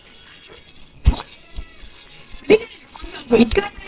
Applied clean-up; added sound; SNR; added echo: neural separator model SepFormer WHAMR!.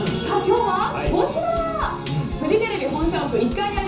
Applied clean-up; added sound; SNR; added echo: none; Drum / Drum kit; 13 dB; reverberation time 0.6 s.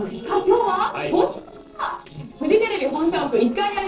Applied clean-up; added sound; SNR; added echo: neural separator model SepFormer DNS4.